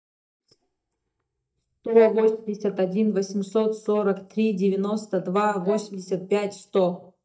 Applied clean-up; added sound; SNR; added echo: neural mask model DeepFilterNet 3.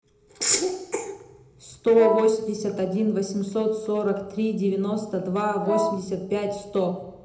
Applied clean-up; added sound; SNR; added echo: none; Wind instrument, woodwind instrument; 3 dB; reverberation time 0.8 s.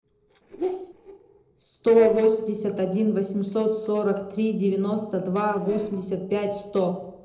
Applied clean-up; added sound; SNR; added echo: neural separator model SepFormer DNS4.